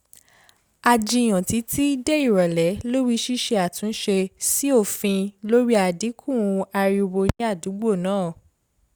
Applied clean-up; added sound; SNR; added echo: none; none; none; none.